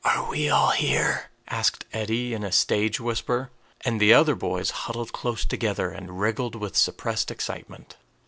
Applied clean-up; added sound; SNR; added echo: none; none; none; none.